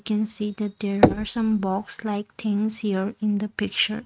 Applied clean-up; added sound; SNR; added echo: neural mask model RNNoise.